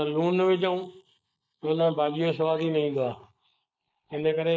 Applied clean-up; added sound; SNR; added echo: neural mask model Resemble Enhance denoiser.